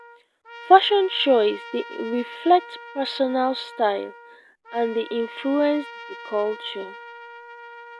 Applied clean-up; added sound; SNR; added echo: none; Trumpet; 17 dB; none.